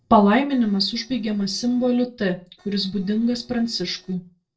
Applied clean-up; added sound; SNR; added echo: neural separator model SepFormer DNS4.